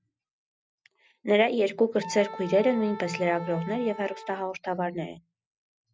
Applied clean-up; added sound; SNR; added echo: none; Wind instrument, woodwind instrument; 14 dB; none.